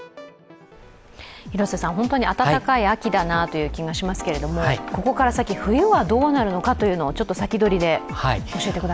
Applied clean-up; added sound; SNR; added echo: none; none; none; none.